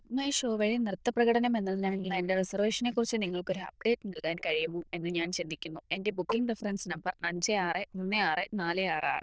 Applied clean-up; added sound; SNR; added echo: neural diffusion model UNIVERSE++.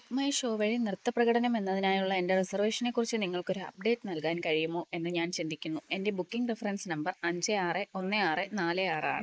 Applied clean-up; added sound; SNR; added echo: neural mask model Resemble Enhance denoiser.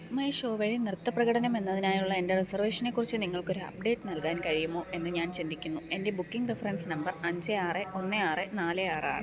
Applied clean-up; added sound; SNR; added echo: none; none; none; none.